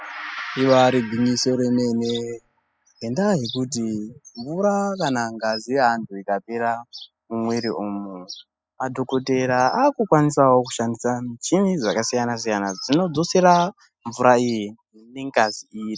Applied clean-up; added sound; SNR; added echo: classical method spectral subtraction.